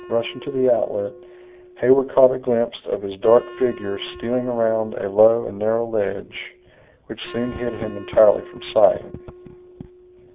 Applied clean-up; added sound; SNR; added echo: none; Wind instrument, woodwind instrument; 20 dB; none.